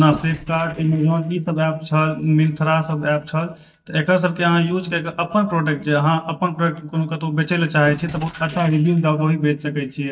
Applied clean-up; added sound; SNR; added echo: neural mask model DeepFilterNet 3.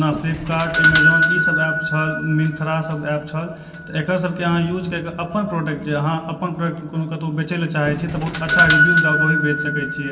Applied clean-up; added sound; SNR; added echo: none; Doorbell; 0 dB; reverberation time 0.6 s.